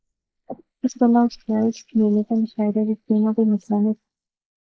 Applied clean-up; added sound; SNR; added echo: neural mask model Resemble Enhance denoiser.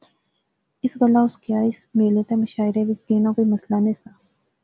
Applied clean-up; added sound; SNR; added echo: none; none; none; none.